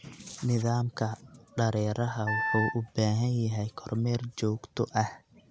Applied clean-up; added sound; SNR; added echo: none; Wind instrument, woodwind instrument; 3 dB; none.